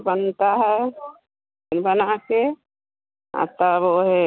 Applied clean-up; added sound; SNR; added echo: none; none; none; none.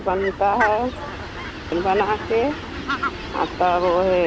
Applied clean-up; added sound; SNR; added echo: none; Fowl; 7 dB; none.